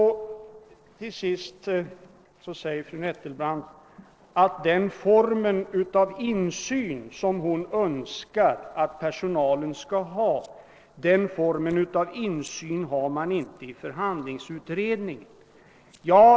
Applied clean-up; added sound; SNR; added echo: neural separator model SepFormer DNS4.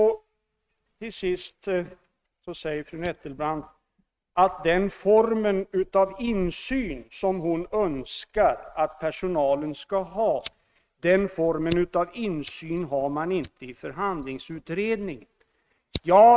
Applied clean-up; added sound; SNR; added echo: neural mask model RNNoise.